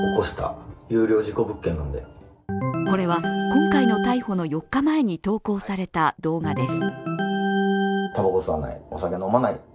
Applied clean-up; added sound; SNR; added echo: none; Organ; 3 dB; none.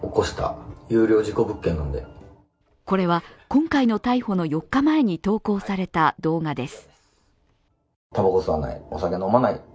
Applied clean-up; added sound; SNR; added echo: none; none; none; none.